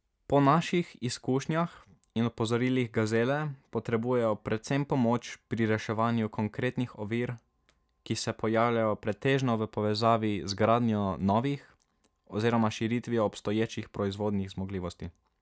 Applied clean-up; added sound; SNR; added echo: none; none; none; none.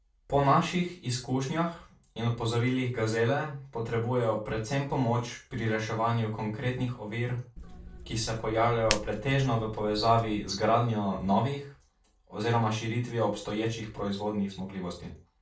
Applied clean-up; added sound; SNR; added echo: none; Hands; 10 dB; reverberation time 0.3 s.